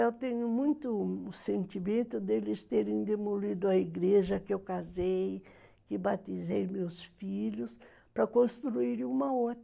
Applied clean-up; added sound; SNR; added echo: none; none; none; none.